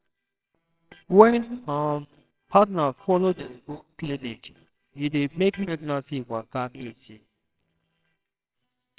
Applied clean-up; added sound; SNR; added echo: neural separator model SepFormer WHAMR!.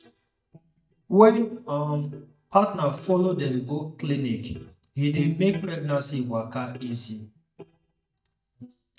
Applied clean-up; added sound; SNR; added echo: neural mask model DeepFilterNet 3.